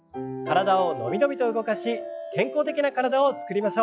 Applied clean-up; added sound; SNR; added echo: classical method log-MMSE.